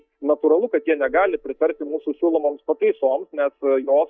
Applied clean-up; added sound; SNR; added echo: neural mask model DeepFilterNet 3.